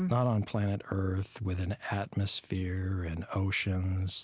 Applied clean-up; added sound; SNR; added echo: none; none; none; none.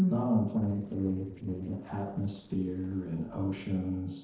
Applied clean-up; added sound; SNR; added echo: neural separator model SepFormer DNS4.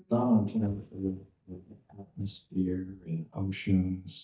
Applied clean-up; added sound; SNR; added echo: neural mask model DeepFilterNet 3.